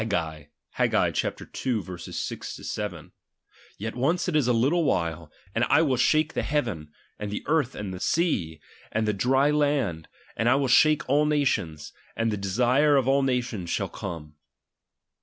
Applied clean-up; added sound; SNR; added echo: none; none; none; none.